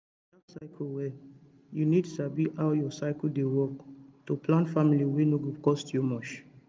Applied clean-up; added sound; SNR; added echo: none; none; none; none.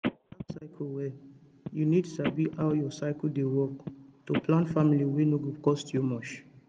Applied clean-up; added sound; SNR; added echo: none; Telephone; 11 dB; none.